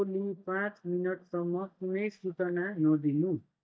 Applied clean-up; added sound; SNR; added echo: neural mask model DeepFilterNet 3.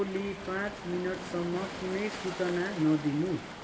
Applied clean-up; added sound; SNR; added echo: none; Waves, surf; 9 dB; reverberation time 1.4 s.